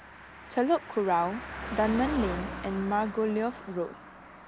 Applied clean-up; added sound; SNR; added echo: none; Car passing by; 10 dB; none.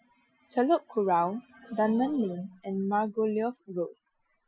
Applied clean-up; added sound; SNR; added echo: classical method Wiener filter.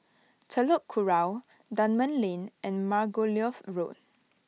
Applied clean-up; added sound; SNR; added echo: none; none; none; none.